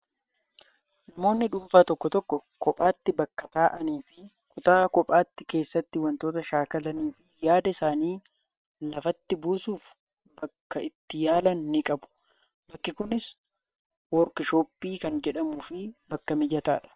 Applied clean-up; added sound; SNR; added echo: neural separator model SepFormer WHAM!.